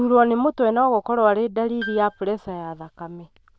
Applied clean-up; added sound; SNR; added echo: neural diffusion model UNIVERSE++.